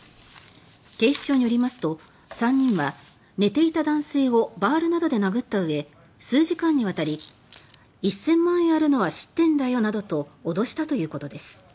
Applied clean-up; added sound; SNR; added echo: none; none; none; none.